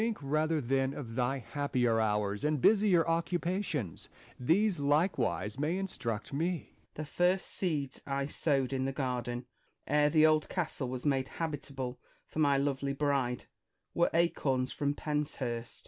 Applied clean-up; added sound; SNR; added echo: none; none; none; none.